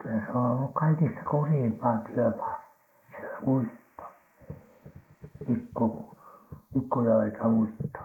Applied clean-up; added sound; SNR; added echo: neural mask model Resemble Enhance denoiser.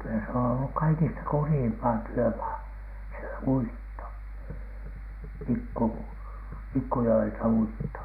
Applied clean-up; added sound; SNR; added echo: none; none; none; none.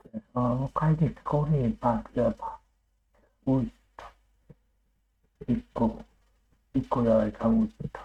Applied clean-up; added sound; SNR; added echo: neural mask model RNNoise.